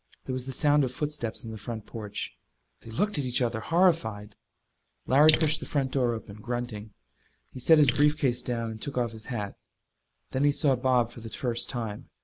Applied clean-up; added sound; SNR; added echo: neural mask model Resemble Enhance denoiser.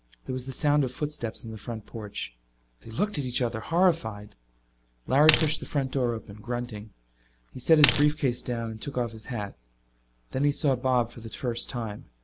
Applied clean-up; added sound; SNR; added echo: none; Coin (dropping); -4 dB; none.